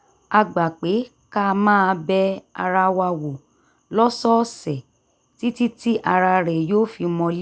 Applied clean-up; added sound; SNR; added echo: none; none; none; none.